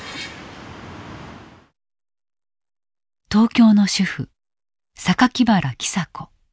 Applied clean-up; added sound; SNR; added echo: none; none; none; none.